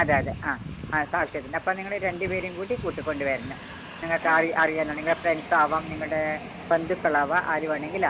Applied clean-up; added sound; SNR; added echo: none; Train; 11 dB; none.